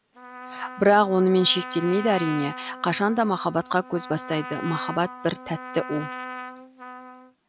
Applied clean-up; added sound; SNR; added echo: none; Trumpet; 12 dB; none.